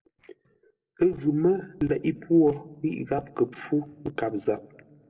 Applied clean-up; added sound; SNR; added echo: neural separator model SepFormer DNS4.